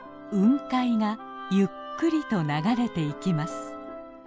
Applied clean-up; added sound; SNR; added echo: none; none; none; none.